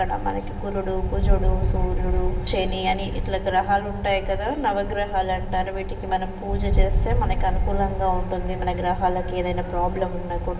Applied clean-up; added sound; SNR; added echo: none; Wind; 0 dB; reverberation time 2.1 s.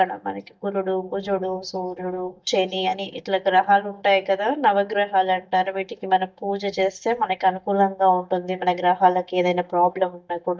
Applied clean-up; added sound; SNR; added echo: neural mask model DeepFilterNet 3.